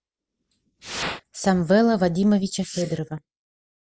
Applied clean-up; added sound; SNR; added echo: neural mask model Resemble Enhance denoiser.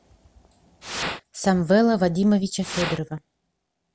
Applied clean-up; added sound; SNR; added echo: none; Fire; 6 dB; none.